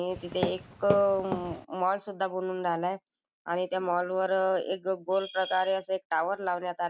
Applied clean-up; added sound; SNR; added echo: none; Walk, footsteps; 6 dB; none.